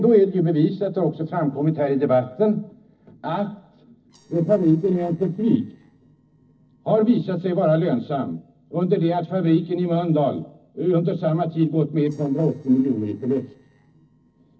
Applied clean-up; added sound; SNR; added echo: neural separator model SepFormer DNS4.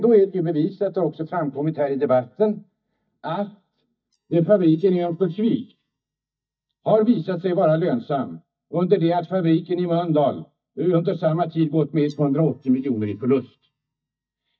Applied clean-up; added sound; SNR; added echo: neural mask model DeepFilterNet 3.